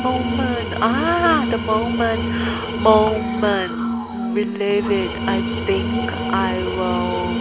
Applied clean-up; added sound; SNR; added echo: none; Tools + Glass; 2 dB; none.